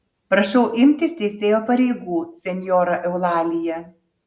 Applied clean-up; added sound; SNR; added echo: none; none; none; none.